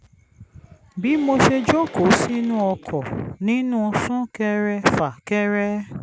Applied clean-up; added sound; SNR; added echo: none; Applause / Cheering; 18 dB; none.